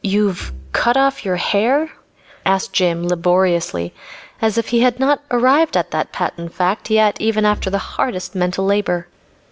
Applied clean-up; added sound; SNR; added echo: none; Bowed string instrument; 17 dB; none.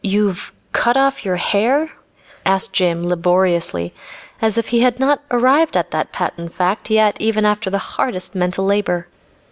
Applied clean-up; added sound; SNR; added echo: none; none; none; none.